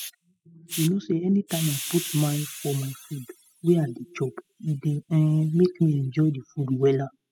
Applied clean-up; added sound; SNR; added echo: classical method spectral subtraction.